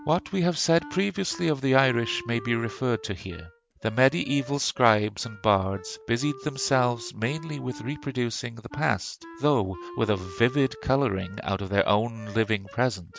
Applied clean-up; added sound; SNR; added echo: none; Wind instrument, woodwind instrument; 19 dB; none.